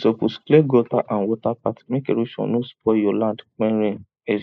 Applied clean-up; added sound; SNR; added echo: neural mask model Resemble Enhance denoiser.